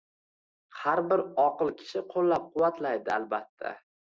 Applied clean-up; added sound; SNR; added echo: none; none; none; none.